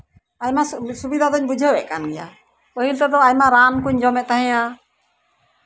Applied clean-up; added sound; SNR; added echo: none; none; none; none.